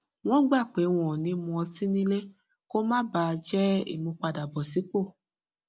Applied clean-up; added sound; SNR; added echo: none; none; none; none.